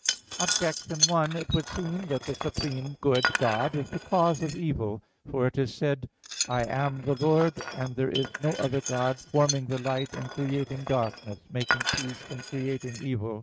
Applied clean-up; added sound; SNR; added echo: neural mask model RNNoise.